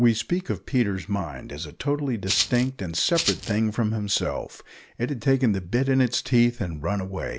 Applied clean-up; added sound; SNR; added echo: none; Rattle (instrument); 4 dB; none.